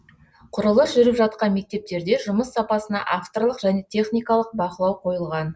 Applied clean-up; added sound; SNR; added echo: none; none; none; none.